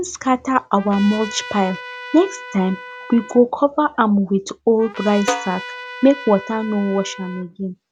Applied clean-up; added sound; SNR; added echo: none; Snare drum + Trumpet; 13 dB; none.